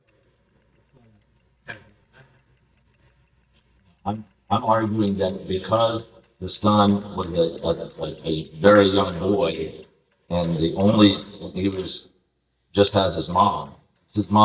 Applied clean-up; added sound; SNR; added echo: neural mask model DeepFilterNet 3.